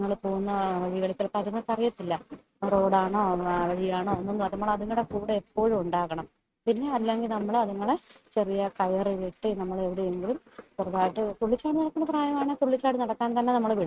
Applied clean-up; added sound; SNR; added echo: neural mask model RNNoise.